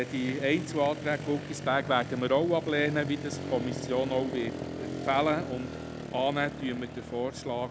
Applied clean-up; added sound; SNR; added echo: none; Motorcycle; 8 dB; none.